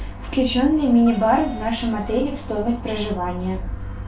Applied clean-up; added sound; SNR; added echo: none; Wind instrument, woodwind instrument; 18 dB; reverberation time 0.3 s.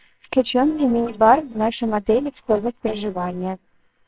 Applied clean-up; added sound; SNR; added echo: neural separator model SepFormer WHAMR!.